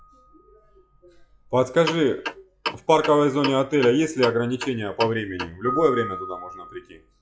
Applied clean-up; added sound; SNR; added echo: classical method log-MMSE.